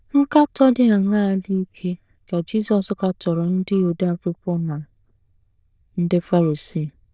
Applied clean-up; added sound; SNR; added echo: neural diffusion model UNIVERSE++.